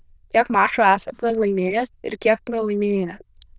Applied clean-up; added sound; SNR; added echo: neural diffusion model UNIVERSE++.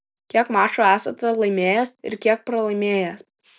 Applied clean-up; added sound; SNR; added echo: none; none; none; none.